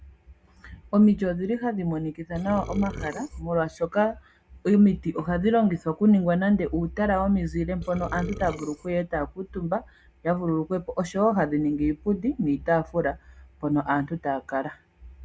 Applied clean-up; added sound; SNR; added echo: none; Burping, eructation; 11 dB; none.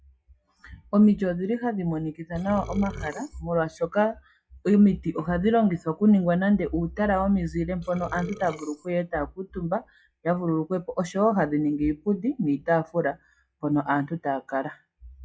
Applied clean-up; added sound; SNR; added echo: classical method log-MMSE.